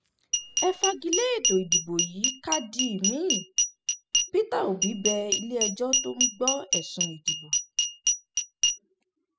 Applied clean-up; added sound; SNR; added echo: classical method spectral subtraction.